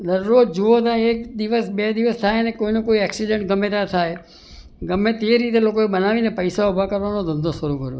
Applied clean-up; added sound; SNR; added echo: none; none; none; none.